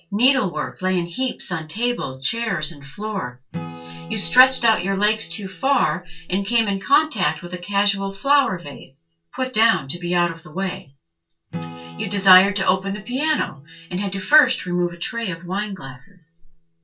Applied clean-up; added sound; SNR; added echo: none; Acoustic guitar / Strum; 20 dB; reverberation time 0.2 s.